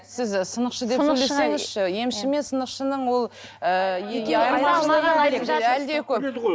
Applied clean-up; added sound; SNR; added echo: none; none; none; none.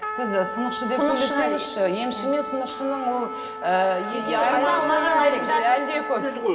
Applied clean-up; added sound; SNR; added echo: none; Trumpet; 8 dB; reverberation time 2.0 s.